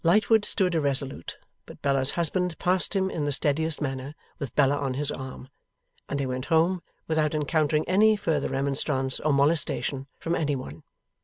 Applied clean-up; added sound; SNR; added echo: none; none; none; none.